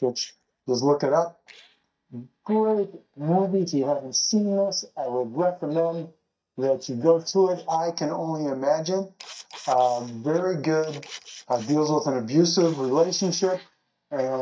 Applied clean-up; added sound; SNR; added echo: neural mask model DeepFilterNet 3.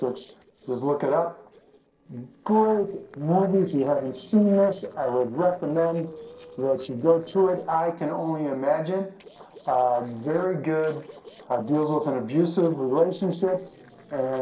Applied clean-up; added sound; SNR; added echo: neural separator model SepFormer DNS4.